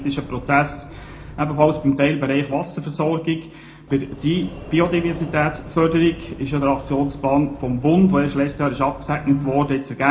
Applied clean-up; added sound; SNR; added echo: none; Sliding door; 18 dB; reverberation time 0.4 s.